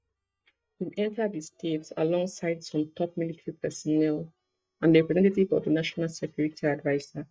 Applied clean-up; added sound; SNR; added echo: neural mask model DeepFilterNet 3.